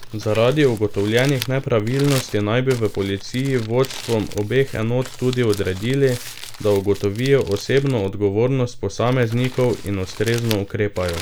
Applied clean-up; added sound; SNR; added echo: none; Crumpling, crinkling; 17 dB; none.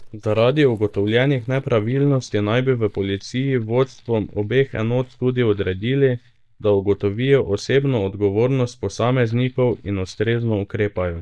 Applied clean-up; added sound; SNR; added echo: neural mask model DeepFilterNet 3.